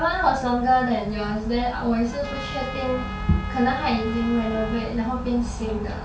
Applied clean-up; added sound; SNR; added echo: none; Trumpet; 14 dB; reverberation time 0.3 s.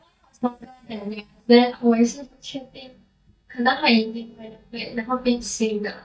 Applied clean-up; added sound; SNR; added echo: neural mask model DeepFilterNet 3.